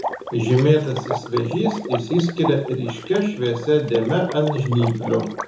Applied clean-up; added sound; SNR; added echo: none; Water / Liquid; 10 dB; reverberation time 0.6 s.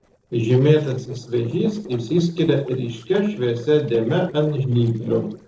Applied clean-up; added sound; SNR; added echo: neural separator model SepFormer DNS4.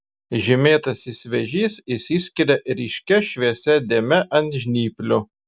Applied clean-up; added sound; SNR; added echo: none; none; none; none.